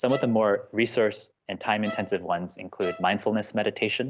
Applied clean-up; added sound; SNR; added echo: none; Bowed string instrument; 16 dB; none.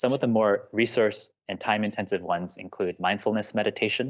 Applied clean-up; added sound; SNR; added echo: neural mask model DeepFilterNet 3.